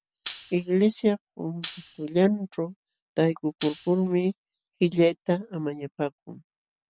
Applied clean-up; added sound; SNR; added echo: none; Tambourine; -3 dB; none.